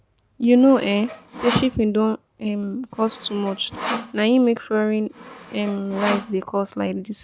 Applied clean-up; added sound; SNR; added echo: none; Sawing; 12 dB; none.